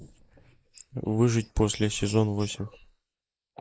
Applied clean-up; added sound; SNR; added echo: neural mask model Resemble Enhance denoiser.